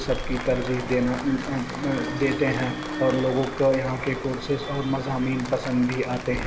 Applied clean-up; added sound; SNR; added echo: none; Applause + Rain; 11 dB; none.